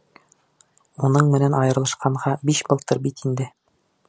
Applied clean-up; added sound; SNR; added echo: none; none; none; none.